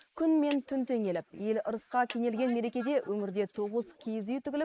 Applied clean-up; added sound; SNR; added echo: neural mask model Resemble Enhance denoiser.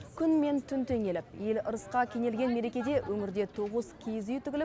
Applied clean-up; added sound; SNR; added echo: none; none; none; none.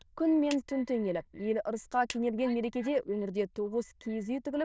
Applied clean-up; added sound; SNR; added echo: neural diffusion model UNIVERSE++.